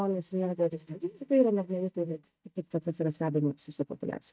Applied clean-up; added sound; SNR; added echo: neural mask model DeepFilterNet 3.